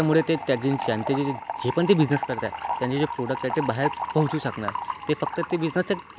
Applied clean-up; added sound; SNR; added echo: none; Fill (with liquid) / Trickle, dribble; 8 dB; none.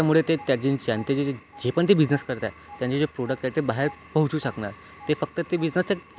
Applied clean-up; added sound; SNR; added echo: none; none; none; none.